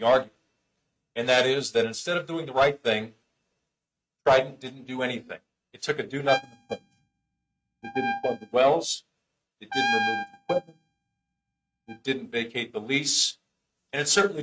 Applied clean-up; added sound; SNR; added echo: neural mask model RNNoise.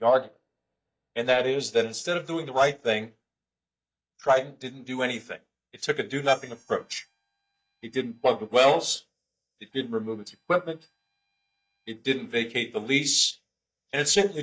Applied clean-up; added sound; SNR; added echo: neural mask model DeepFilterNet 3.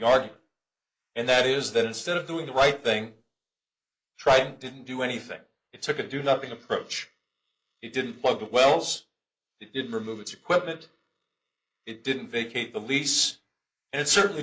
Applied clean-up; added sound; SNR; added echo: neural mask model Resemble Enhance denoiser.